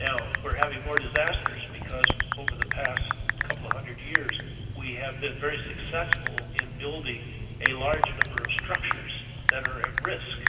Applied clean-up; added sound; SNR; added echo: none; Typing; -4 dB; reverberation time 2.5 s.